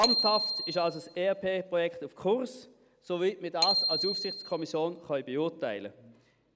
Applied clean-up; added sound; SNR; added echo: none; Bicycle bell; 2 dB; none.